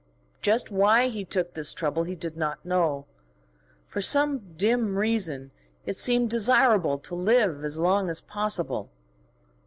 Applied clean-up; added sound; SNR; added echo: none; none; none; none.